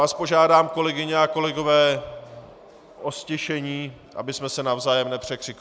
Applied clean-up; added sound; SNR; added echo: none; none; none; none.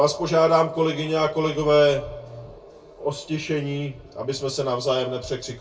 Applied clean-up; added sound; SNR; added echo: none; none; none; reverberation time 0.2 s.